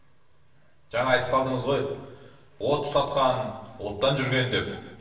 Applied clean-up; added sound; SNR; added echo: none; none; none; reverberation time 1.0 s.